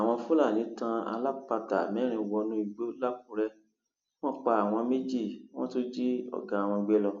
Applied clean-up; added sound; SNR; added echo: none; none; none; none.